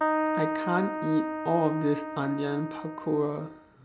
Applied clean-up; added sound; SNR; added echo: none; Keyboard (musical); 3 dB; none.